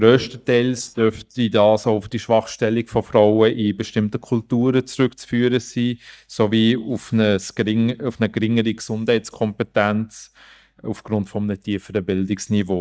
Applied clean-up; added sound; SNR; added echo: neural mask model DeepFilterNet 3.